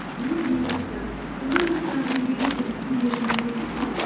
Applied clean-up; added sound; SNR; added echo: none; Waves, surf; 3 dB; reverberation time 1.3 s.